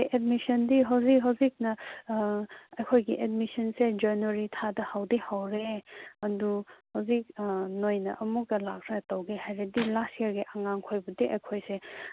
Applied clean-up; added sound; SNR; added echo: none; Clapping; 15 dB; none.